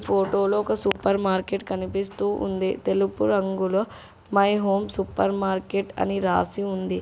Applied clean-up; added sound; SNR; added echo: none; none; none; none.